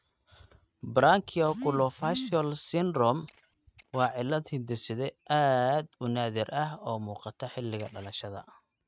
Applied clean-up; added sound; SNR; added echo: neural mask model RNNoise.